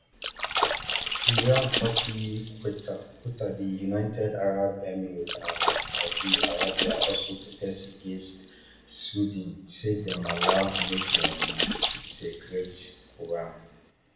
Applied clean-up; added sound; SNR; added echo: none; Splash, splatter; -1 dB; reverberation time 0.8 s.